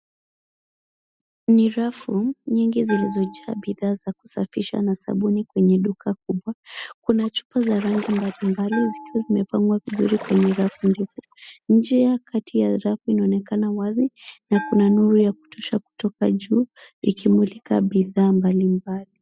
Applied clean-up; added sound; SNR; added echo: classical method spectral subtraction.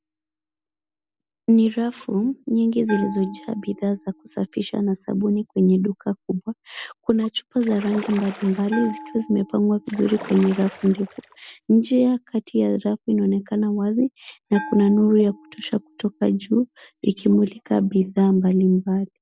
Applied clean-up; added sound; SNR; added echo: none; Splash, splatter + Bell; 20 dB; none.